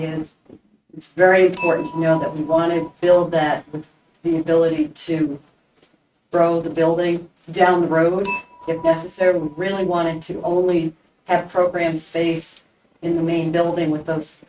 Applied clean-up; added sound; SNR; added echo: neural mask model RNNoise.